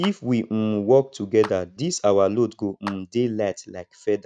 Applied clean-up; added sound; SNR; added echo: neural mask model RNNoise.